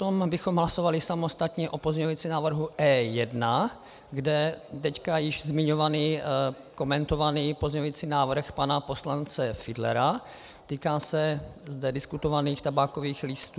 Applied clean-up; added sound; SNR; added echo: none; none; none; none.